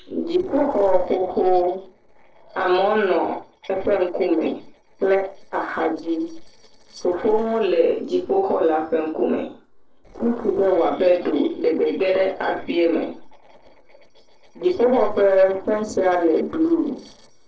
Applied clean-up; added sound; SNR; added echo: neural separator model SepFormer DNS4.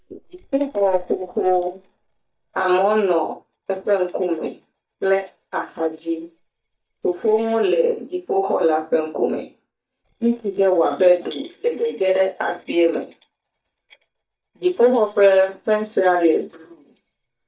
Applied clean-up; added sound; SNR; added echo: neural mask model DeepFilterNet 3.